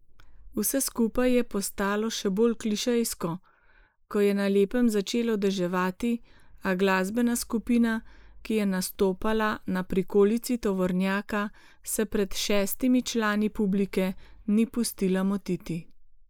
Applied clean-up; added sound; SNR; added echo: neural mask model Resemble Enhance denoiser.